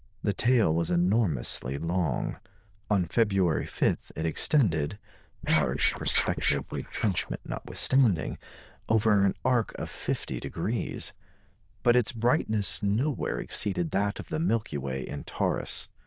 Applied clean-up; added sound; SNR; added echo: neural diffusion model UNIVERSE++.